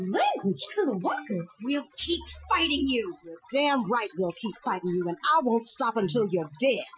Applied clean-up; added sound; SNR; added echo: classical method Wiener filter.